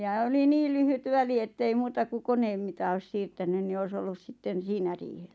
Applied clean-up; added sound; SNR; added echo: none; none; none; none.